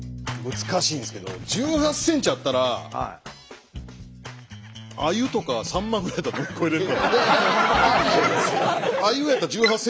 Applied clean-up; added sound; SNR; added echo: none; none; none; none.